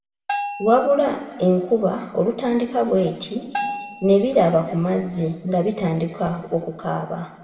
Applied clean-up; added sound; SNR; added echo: none; Bell; 11 dB; reverberation time 2.0 s.